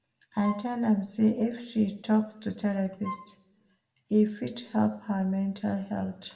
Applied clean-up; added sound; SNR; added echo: none; Wind instrument, woodwind instrument; 13 dB; reverberation time 0.6 s.